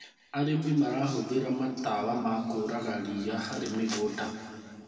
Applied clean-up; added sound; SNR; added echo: none; none; none; reverberation time 2.1 s.